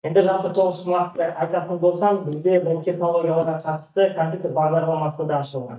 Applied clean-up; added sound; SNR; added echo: neural mask model DeepFilterNet 3.